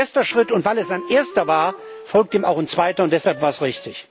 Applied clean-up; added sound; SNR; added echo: none; Wind instrument, woodwind instrument; 18 dB; none.